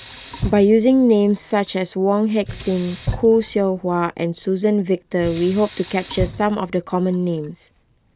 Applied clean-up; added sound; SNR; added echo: none; Sink (filling or washing); 14 dB; none.